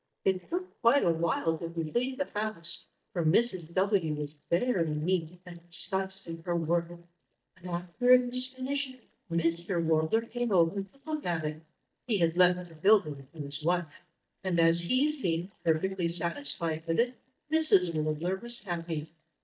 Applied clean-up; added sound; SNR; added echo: neural mask model DeepFilterNet 3.